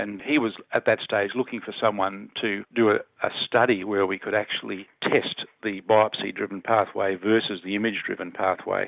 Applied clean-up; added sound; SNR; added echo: none; none; none; none.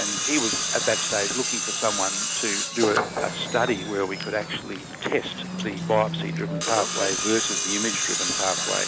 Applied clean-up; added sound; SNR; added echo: none; Tools; 0 dB; none.